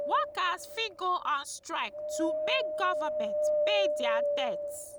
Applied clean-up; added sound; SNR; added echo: none; Wind; -1 dB; none.